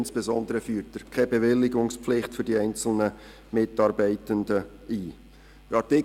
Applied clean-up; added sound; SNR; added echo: none; none; none; none.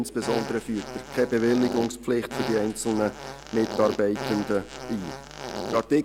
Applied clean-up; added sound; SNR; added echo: none; Fart; 9 dB; none.